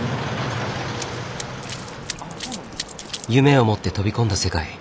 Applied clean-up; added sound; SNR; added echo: none; Run; 15 dB; none.